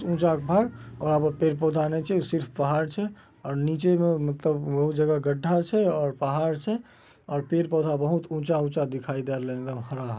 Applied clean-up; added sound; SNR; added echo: none; none; none; none.